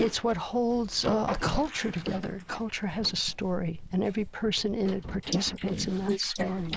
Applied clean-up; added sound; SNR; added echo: neural mask model Resemble Enhance denoiser.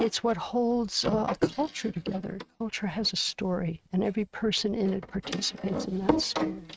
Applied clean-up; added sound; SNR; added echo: neural mask model RNNoise.